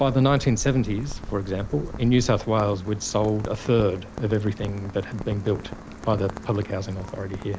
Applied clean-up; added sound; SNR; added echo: none; Rain; 12 dB; none.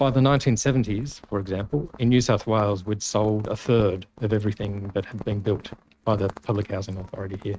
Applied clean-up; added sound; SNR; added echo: neural mask model RNNoise.